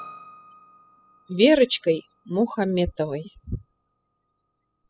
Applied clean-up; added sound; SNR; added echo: classical method spectral subtraction.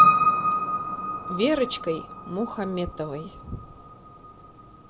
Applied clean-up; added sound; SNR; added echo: none; Piano; -5 dB; none.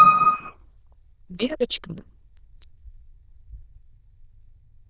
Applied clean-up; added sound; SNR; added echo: neural diffusion model UNIVERSE++.